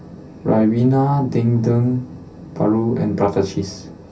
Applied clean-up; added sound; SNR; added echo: none; none; none; reverberation time 0.3 s.